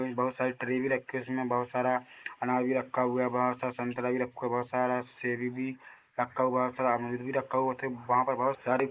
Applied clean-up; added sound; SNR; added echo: neural mask model Resemble Enhance denoiser.